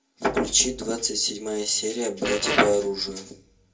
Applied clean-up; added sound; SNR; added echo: none; Fart; 5 dB; reverberation time 0.2 s.